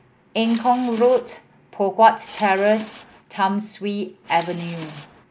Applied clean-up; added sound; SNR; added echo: none; Subway, metro, underground / Engine; 19 dB; none.